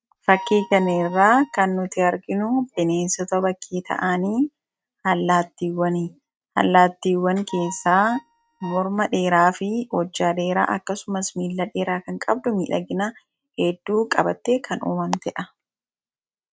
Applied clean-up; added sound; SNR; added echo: neural mask model RNNoise.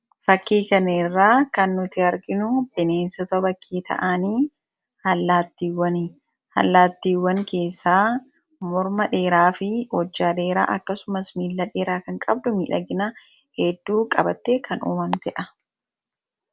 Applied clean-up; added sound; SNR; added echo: none; none; none; none.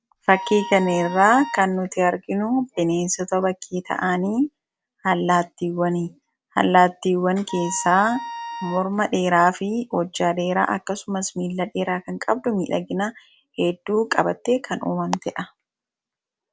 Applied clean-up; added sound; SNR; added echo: none; Wind instrument, woodwind instrument; 11 dB; none.